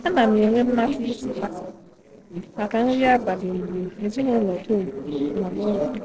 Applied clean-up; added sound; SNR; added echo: neural separator model SepFormer DNS4.